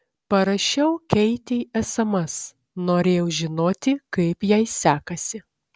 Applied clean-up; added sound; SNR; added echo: none; none; none; none.